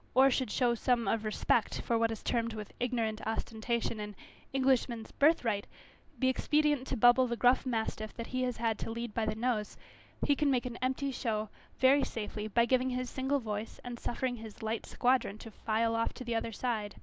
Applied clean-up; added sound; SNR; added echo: none; none; none; none.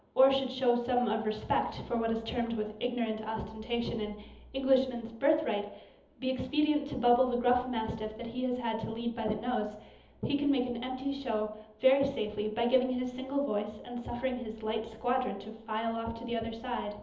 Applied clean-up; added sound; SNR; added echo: none; none; none; reverberation time 0.7 s.